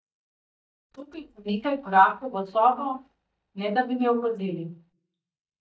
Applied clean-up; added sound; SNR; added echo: neural mask model DeepFilterNet 3.